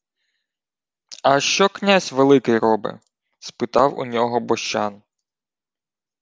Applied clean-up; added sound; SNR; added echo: none; none; none; none.